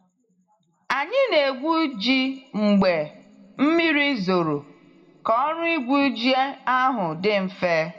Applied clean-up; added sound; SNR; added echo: none; none; none; reverberation time 0.9 s.